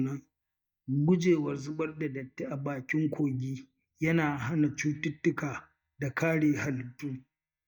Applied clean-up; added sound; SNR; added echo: neural mask model DeepFilterNet 3.